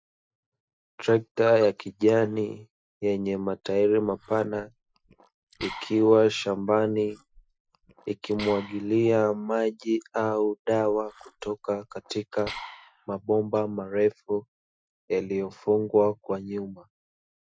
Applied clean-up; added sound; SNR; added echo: classical method Wiener filter.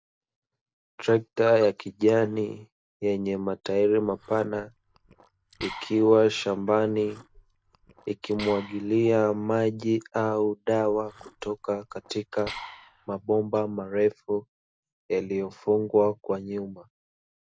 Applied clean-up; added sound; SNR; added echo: none; Liquid; 19 dB; none.